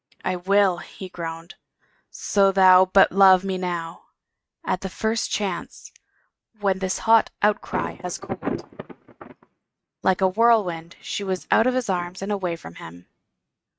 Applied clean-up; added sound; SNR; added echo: neural mask model RNNoise.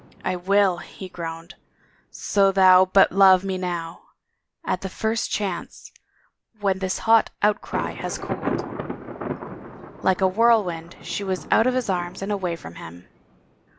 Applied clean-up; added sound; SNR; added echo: none; Thunder; 13 dB; none.